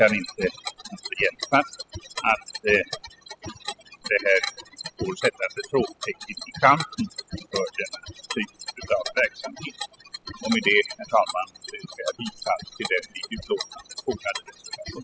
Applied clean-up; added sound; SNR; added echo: classical method spectral subtraction.